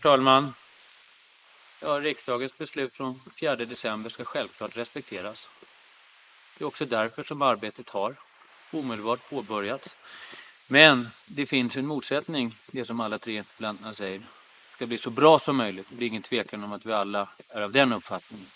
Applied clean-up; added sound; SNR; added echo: neural mask model Resemble Enhance denoiser.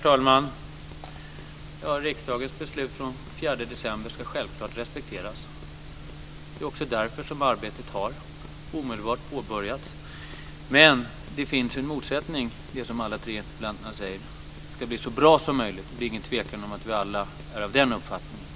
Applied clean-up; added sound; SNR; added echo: none; none; none; none.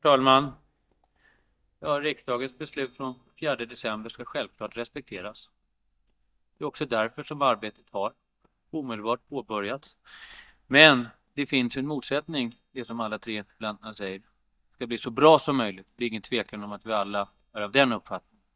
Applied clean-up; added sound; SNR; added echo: neural mask model DeepFilterNet 3.